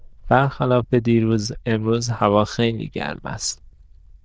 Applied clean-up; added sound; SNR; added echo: neural diffusion model UNIVERSE++.